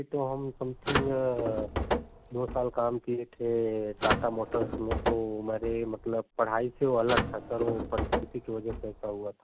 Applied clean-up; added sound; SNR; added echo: none; Car; 4 dB; none.